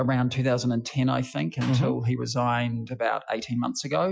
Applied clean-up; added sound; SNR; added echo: classical method Wiener filter.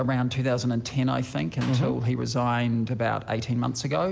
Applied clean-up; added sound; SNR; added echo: none; Clapping; 17 dB; none.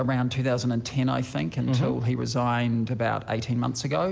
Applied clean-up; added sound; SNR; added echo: none; none; none; none.